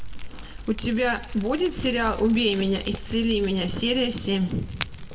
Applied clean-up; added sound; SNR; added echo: none; Fire; 10 dB; reverberation time 1.1 s.